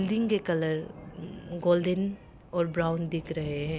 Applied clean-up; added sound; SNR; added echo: none; Thunder; 17 dB; none.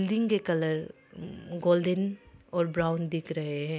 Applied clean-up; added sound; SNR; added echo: none; none; none; none.